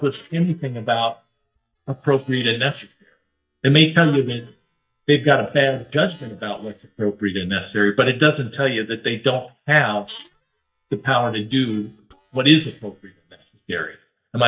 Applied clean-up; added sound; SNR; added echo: neural mask model DeepFilterNet 3.